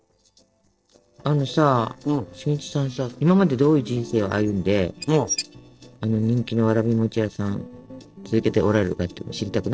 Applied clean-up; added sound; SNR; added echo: neural separator model SepFormer DNS4.